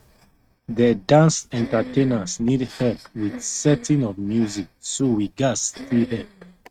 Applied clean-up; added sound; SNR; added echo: neural mask model RNNoise.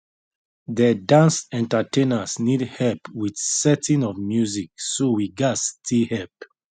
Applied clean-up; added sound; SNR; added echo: none; none; none; none.